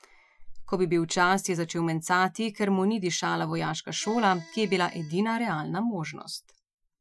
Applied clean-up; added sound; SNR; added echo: classical method Wiener filter.